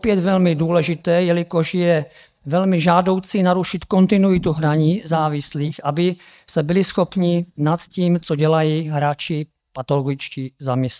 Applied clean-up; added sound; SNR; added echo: neural mask model DeepFilterNet 3.